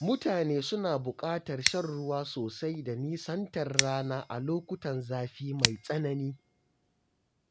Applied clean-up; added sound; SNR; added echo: none; Scissors; 6 dB; none.